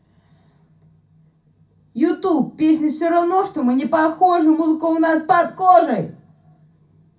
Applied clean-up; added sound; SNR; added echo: none; none; none; reverberation time 0.3 s.